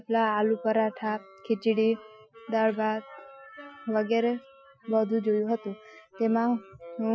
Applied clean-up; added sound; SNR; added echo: classical method Wiener filter.